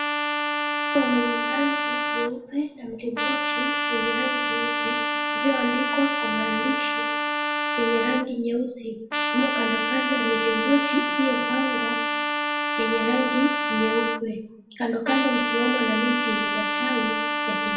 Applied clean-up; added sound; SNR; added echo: none; Trumpet; -1 dB; reverberation time 0.6 s.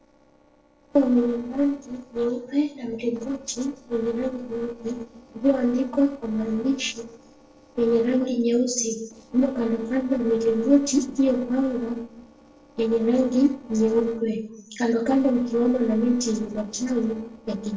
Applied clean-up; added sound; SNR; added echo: neural separator model SepFormer DNS4.